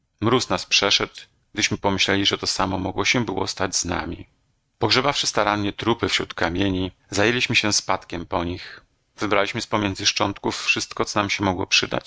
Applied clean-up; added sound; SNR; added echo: neural mask model RNNoise.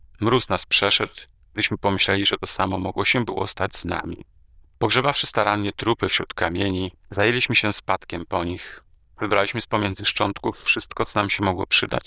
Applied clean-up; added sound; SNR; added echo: neural diffusion model UNIVERSE++.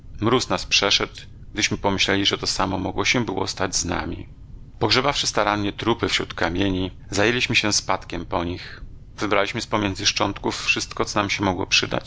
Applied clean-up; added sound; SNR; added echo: none; Boat, Water vehicle; 16 dB; none.